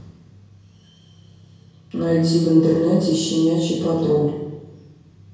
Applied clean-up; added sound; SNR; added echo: none; none; none; reverberation time 1.0 s.